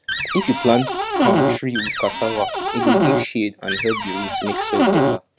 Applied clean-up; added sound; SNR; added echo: none; Cupboard open or close; -3 dB; none.